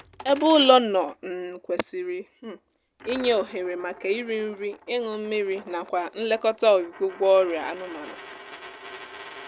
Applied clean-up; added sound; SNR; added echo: none; Coin (dropping); 19 dB; none.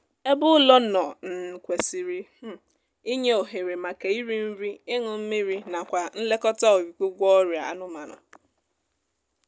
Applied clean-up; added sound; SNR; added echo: none; none; none; none.